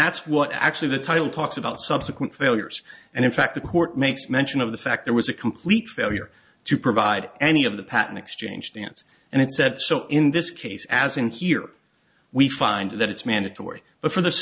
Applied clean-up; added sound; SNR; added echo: none; none; none; none.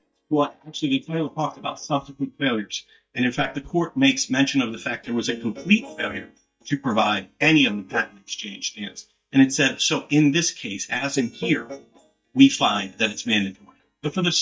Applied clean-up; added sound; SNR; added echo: neural mask model DeepFilterNet 3.